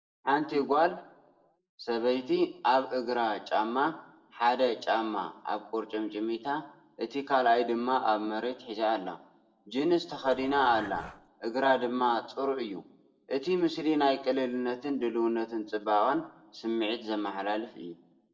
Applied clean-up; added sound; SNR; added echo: neural separator model SepFormer DNS4.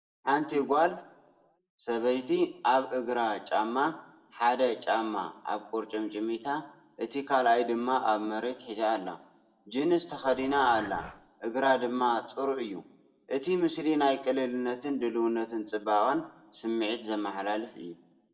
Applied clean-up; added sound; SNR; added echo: none; Dog; 14 dB; reverberation time 0.6 s.